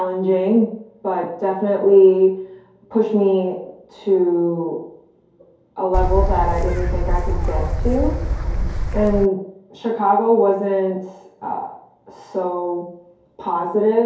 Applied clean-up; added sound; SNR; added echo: none; Gull, seagull / Wind; 0 dB; reverberation time 2.4 s.